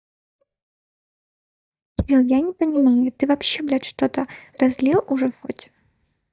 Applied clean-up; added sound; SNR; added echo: neural mask model DeepFilterNet 3.